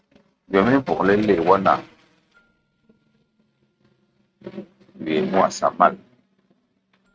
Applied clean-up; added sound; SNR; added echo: neural mask model RNNoise.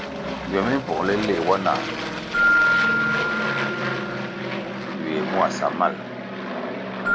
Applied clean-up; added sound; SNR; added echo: none; Aircraft + Keyboard (musical); -3 dB; none.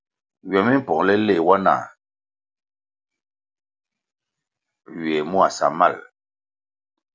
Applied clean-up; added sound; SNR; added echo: none; none; none; none.